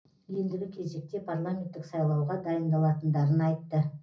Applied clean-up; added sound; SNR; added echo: none; none; none; reverberation time 0.5 s.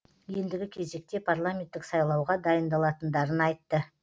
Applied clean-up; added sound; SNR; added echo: none; none; none; none.